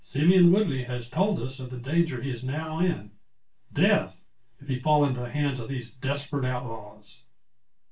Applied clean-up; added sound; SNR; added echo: none; none; none; reverberation time 0.2 s.